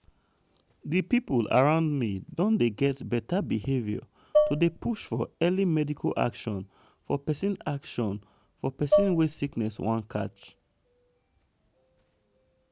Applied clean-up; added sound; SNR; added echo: none; Dishes, pots, and pans; -2 dB; none.